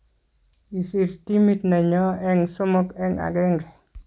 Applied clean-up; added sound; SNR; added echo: none; none; none; none.